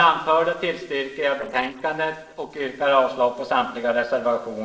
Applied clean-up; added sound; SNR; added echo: neural separator model SepFormer DNS4.